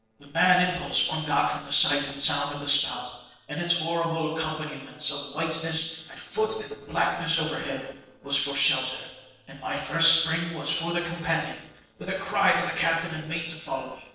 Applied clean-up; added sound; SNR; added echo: neural separator model SepFormer DNS4.